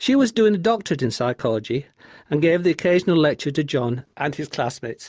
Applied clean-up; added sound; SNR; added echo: none; none; none; none.